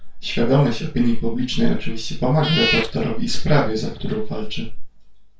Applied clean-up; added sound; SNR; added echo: none; Meow / Purr; 10 dB; reverberation time 0.3 s.